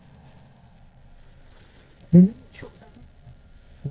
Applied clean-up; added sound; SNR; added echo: neural mask model DeepFilterNet 3.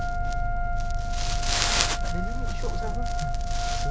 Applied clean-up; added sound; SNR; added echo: none; Wind instrument, woodwind instrument; 9 dB; none.